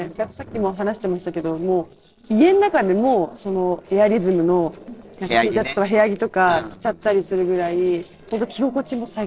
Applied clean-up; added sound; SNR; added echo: neural separator model SepFormer DNS4.